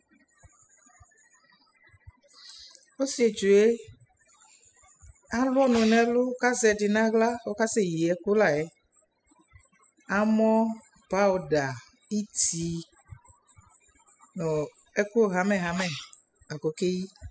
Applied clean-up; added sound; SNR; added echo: classical method spectral subtraction.